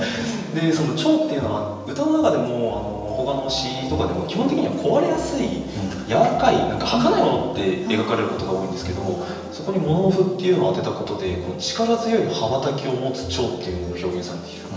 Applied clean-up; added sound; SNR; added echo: none; Growling; 18 dB; reverberation time 1.0 s.